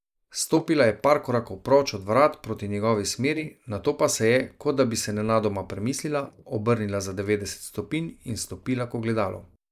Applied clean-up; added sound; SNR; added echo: neural mask model Resemble Enhance denoiser.